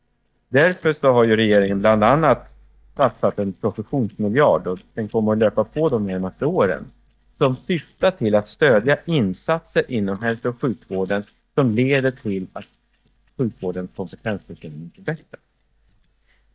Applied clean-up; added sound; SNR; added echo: neural mask model DeepFilterNet 3.